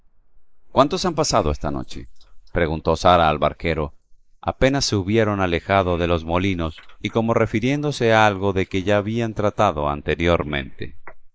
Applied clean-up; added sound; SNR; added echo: neural mask model Resemble Enhance denoiser.